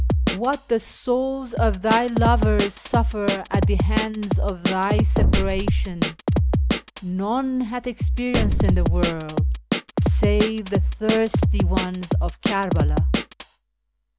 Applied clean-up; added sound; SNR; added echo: none; Explosion + Drum kit; -4 dB; none.